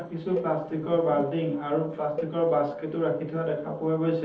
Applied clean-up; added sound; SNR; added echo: neural separator model SepFormer DNS4.